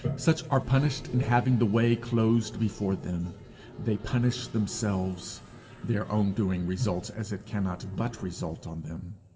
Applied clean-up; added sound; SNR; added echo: none; Toilet flush; 13 dB; reverberation time 2.9 s.